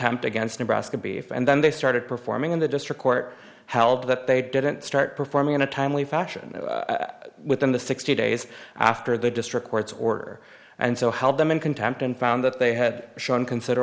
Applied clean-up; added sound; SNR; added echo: none; none; none; none.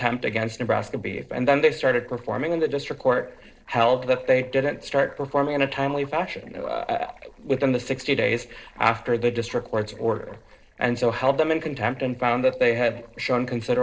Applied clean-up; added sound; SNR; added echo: neural separator model SepFormer DNS4.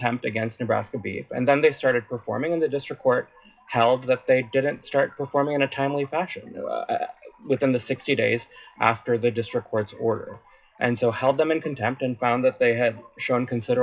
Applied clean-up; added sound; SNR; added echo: classical method WPE with log-MMSE.